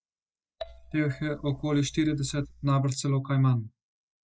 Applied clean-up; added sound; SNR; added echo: neural mask model DeepFilterNet 3.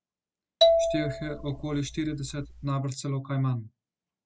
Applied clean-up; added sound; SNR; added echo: none; Marimba, xylophone; -4 dB; none.